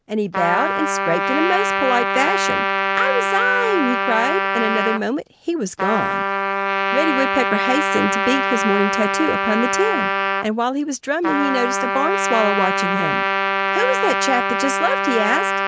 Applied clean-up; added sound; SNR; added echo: none; Trumpet; -1 dB; none.